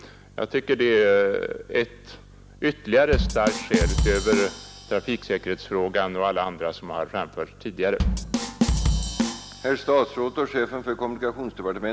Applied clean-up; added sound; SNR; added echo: none; Bass drum / Drum kit; 2 dB; none.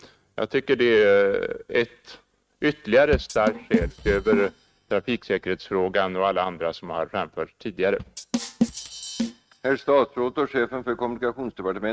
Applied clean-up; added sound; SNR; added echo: neural mask model RNNoise.